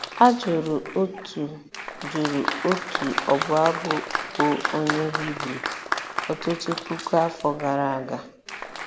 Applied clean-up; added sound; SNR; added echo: none; Applause; 6 dB; none.